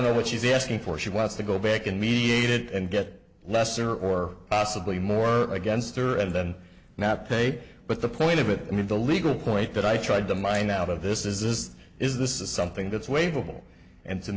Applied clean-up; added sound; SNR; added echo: none; none; none; none.